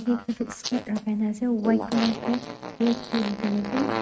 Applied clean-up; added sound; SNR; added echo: neural mask model RNNoise.